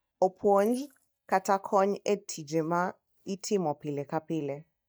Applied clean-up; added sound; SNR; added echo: neural mask model DeepFilterNet 3.